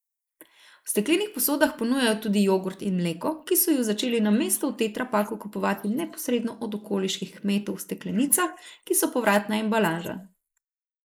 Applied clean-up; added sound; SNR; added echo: neural mask model Resemble Enhance denoiser.